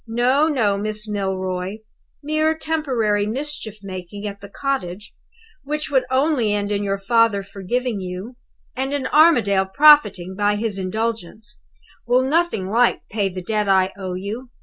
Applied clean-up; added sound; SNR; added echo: none; none; none; none.